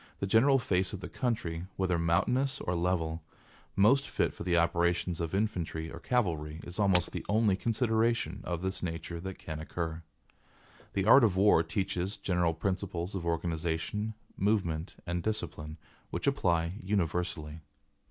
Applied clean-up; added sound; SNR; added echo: none; Shatter; 9 dB; none.